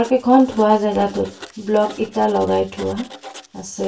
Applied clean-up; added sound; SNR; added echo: none; Writing; 20 dB; reverberation time 0.2 s.